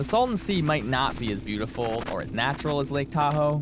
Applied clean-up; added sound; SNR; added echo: none; Motorcycle + Crackle; 14 dB; none.